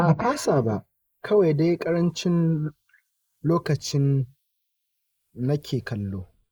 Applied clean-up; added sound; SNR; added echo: neural mask model Resemble Enhance denoiser.